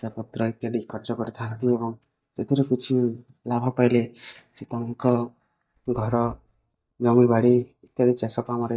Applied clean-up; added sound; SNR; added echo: neural mask model DeepFilterNet 3.